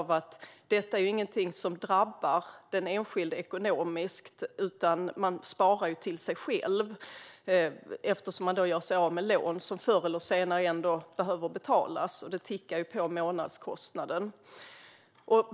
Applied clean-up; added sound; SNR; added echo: none; none; none; none.